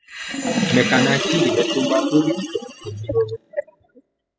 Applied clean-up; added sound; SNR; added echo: classical method spectral subtraction.